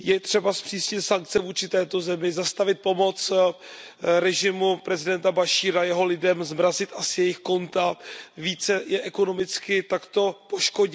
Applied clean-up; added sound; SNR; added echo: none; none; none; none.